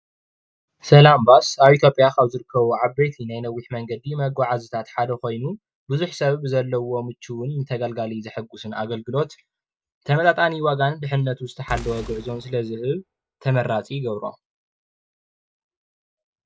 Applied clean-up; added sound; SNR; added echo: none; Boom; 17 dB; none.